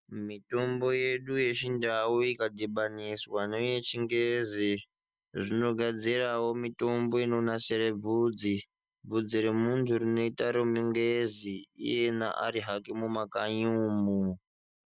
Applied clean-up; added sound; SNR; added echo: neural mask model DeepFilterNet 3.